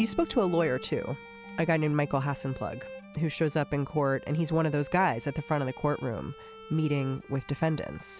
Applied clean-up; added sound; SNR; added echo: none; Bowed string instrument; 18 dB; none.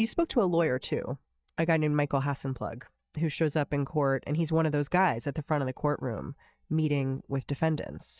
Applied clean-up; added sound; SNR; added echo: neural mask model DeepFilterNet 3.